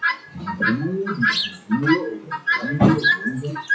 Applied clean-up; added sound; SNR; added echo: classical method WPE with log-MMSE.